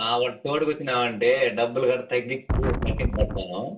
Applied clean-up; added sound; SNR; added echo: none; Wind; -1 dB; reverberation time 0.2 s.